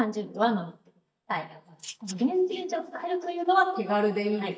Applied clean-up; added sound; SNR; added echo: neural mask model DeepFilterNet 3.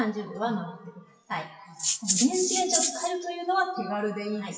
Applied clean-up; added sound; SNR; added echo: classical method WPE with log-MMSE.